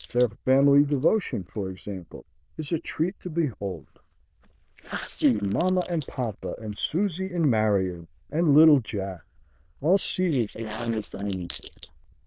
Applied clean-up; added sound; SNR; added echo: neural diffusion model UNIVERSE++.